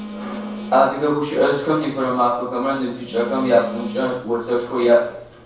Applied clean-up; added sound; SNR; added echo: none; Telephone; 15 dB; reverberation time 0.6 s.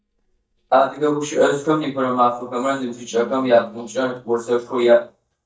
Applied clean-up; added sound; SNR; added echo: neural mask model DeepFilterNet 3.